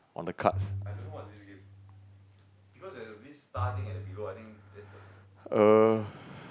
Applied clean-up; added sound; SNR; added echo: none; Bowed string instrument; 10 dB; none.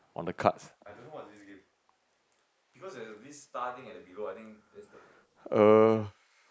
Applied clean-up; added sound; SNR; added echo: neural mask model Resemble Enhance denoiser.